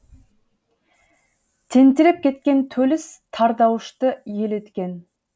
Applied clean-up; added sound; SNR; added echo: none; none; none; none.